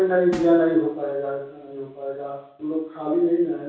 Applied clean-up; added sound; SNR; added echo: none; Snare drum; 18 dB; reverberation time 0.6 s.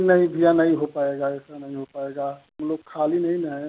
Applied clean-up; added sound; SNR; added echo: none; none; none; none.